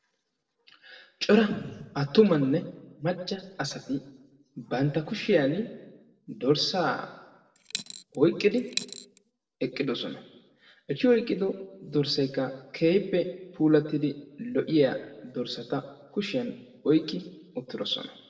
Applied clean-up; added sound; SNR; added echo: neural separator model SepFormer DNS4.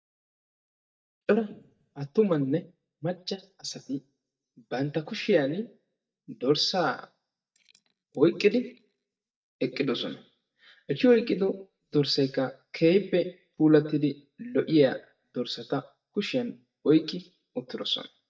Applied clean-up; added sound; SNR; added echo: neural mask model DeepFilterNet 3.